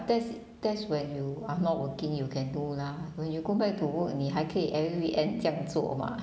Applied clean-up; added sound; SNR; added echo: none; none; none; none.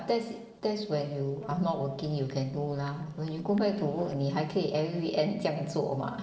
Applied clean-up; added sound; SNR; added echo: neural separator model SepFormer DNS4.